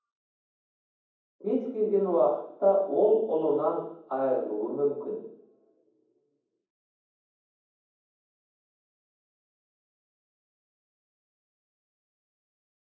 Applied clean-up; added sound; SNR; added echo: none; none; none; reverberation time 1.2 s.